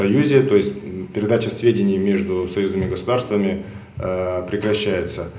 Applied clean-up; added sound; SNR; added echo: none; none; none; reverberation time 0.5 s.